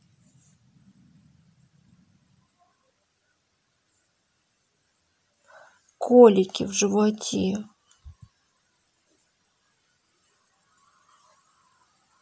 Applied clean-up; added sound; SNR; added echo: none; none; none; none.